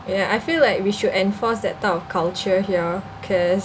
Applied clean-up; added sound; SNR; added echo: none; none; none; none.